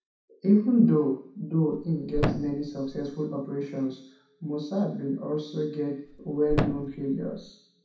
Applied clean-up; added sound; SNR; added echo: none; Thump, thud; 5 dB; reverberation time 0.6 s.